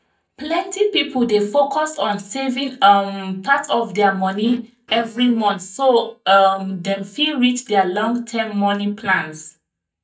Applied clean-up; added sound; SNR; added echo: neural mask model DeepFilterNet 3.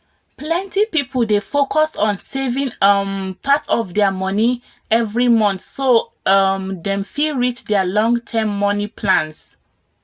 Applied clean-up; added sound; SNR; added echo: none; none; none; none.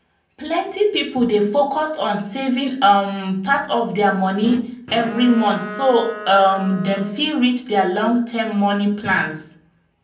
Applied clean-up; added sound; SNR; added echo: none; Bowed string instrument; 14 dB; reverberation time 0.6 s.